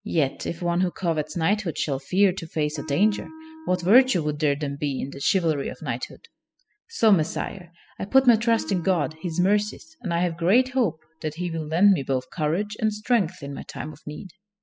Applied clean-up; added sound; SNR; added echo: classical method spectral subtraction.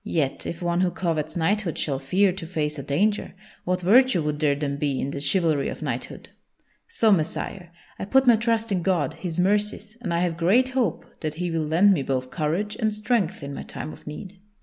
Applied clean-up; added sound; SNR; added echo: none; none; none; none.